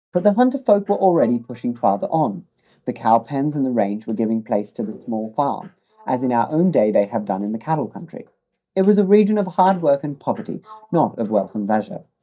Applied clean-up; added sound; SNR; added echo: neural mask model DeepFilterNet 3.